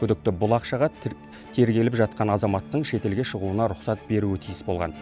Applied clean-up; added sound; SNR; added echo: none; none; none; none.